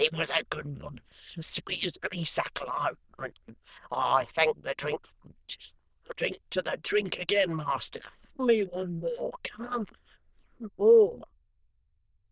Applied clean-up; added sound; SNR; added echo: neural diffusion model UNIVERSE++.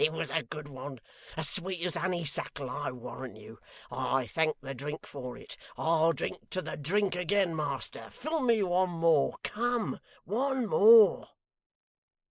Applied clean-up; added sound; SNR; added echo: neural mask model Resemble Enhance denoiser.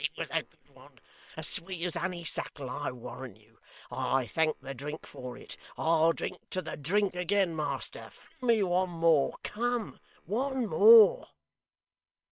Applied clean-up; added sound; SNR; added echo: neural separator model SepFormer WHAM!.